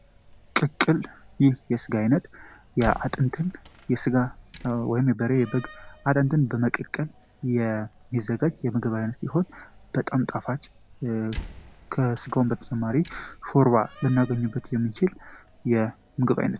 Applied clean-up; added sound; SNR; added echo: none; Slam; 19 dB; none.